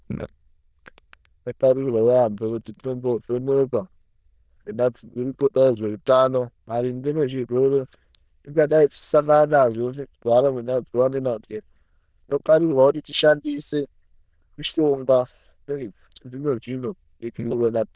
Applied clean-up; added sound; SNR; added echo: neural diffusion model UNIVERSE++.